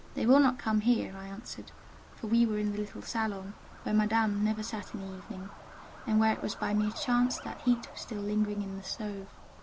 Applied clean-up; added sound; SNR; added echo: none; Truck; 19 dB; none.